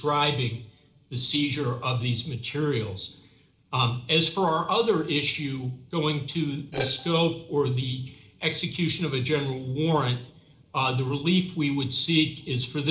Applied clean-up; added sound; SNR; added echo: neural separator model SepFormer DNS4.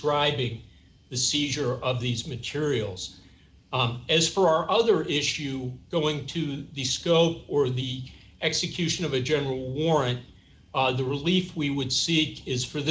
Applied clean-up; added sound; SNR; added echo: none; none; none; none.